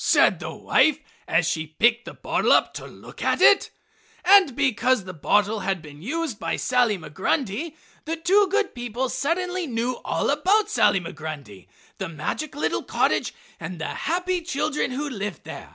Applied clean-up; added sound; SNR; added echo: none; none; none; none.